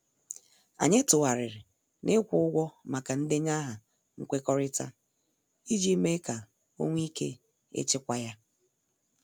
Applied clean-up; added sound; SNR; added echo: none; none; none; none.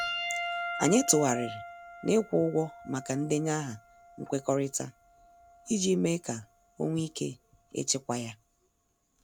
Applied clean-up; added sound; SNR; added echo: none; Piano; 11 dB; none.